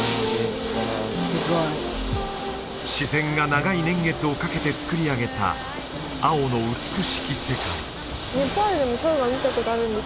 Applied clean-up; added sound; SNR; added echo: none; Ocean / Boat, Water vehicle; 7 dB; none.